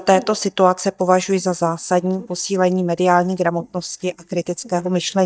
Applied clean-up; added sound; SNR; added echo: neural mask model DeepFilterNet 3.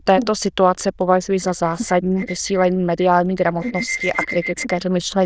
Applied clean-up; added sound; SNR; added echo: neural diffusion model UNIVERSE++.